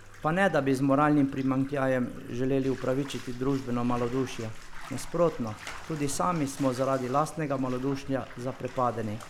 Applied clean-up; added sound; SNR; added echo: none; Bathtub (filling or washing); 12 dB; none.